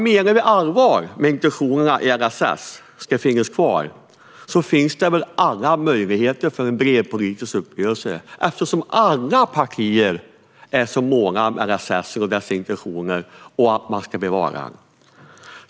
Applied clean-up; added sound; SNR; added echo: none; none; none; none.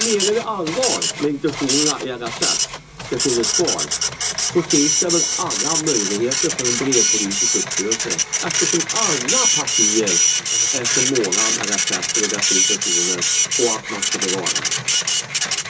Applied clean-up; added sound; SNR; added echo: none; Printer; -4 dB; reverberation time 0.2 s.